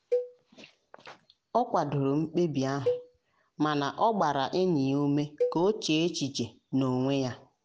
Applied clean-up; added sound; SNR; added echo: none; Cowbell; 8 dB; none.